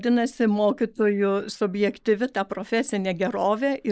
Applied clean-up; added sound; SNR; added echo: neural mask model Resemble Enhance denoiser.